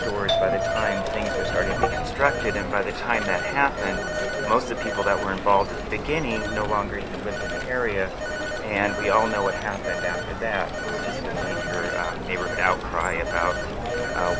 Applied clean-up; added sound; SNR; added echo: none; Telephone + Doorbell; 1 dB; none.